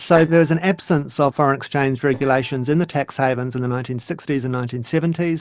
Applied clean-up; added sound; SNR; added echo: neural separator model SepFormer DNS4.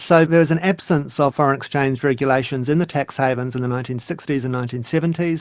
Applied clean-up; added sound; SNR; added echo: none; none; none; none.